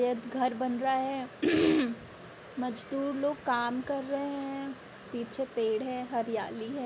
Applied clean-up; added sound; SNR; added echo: none; none; none; none.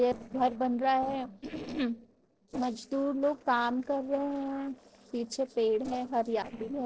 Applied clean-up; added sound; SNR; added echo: neural separator model SepFormer DNS4.